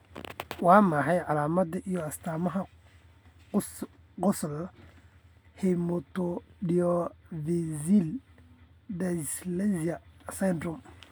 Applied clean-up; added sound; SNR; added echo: none; none; none; none.